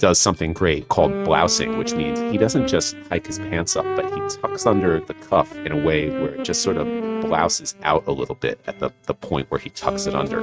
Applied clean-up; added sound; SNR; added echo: neural mask model RNNoise.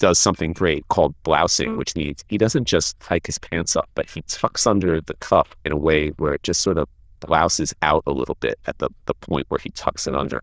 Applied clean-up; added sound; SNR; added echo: neural diffusion model UNIVERSE++.